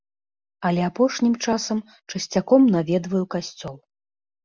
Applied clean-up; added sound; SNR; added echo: none; none; none; none.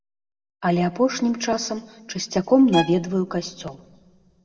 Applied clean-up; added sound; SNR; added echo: none; Bowed string instrument; 10 dB; reverberation time 0.8 s.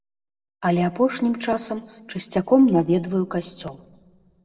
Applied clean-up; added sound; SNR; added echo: neural separator model SepFormer DNS4.